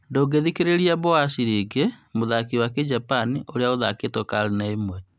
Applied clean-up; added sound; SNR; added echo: none; none; none; none.